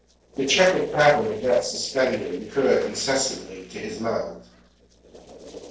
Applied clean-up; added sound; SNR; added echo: neural separator model SepFormer DNS4.